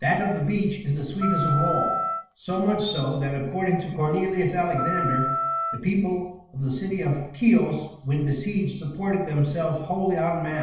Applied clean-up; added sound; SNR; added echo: none; Wind instrument, woodwind instrument; 4 dB; reverberation time 0.7 s.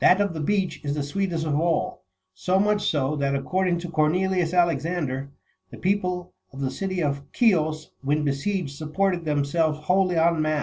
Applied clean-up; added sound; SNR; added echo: none; none; none; none.